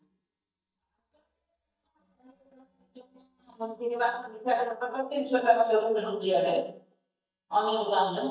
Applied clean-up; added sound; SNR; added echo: neural mask model DeepFilterNet 3.